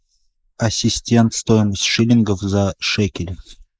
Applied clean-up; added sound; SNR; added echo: neural mask model Resemble Enhance denoiser.